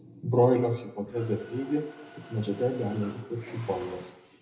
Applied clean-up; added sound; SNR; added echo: none; Mechanisms; 19 dB; reverberation time 0.7 s.